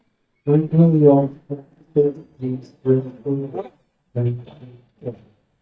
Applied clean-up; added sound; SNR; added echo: neural mask model DeepFilterNet 3.